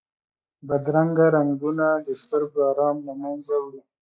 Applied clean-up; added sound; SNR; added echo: neural mask model Resemble Enhance denoiser.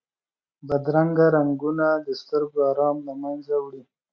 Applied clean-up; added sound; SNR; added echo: none; none; none; none.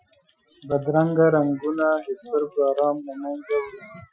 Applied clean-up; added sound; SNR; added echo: classical method Wiener filter.